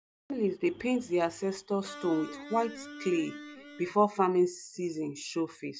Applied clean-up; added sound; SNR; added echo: classical method log-MMSE.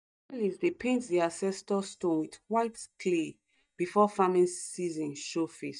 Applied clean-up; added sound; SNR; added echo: neural mask model DeepFilterNet 3.